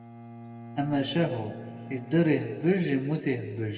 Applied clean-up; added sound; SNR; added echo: none; Bowed string instrument; 16 dB; reverberation time 1.5 s.